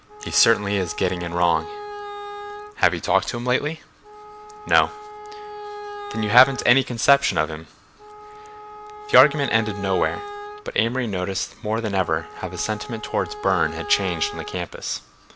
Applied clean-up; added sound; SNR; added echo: none; Wind instrument, woodwind instrument; 13 dB; none.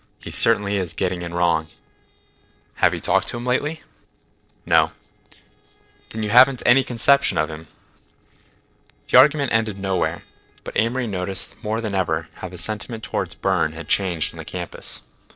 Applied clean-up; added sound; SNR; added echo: neural separator model SepFormer DNS4.